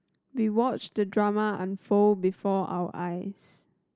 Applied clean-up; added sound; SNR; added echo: none; none; none; none.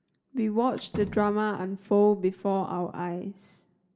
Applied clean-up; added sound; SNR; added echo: none; Slam; 16 dB; reverberation time 0.5 s.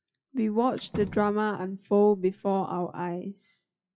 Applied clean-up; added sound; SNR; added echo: classical method WPE with log-MMSE.